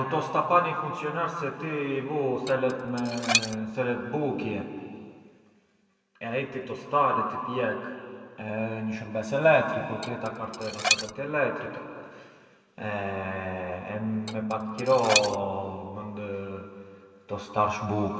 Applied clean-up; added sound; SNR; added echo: none; Dishes, pots, and pans; 2 dB; reverberation time 2.2 s.